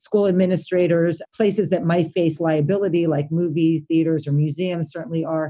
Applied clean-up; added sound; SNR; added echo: none; none; none; none.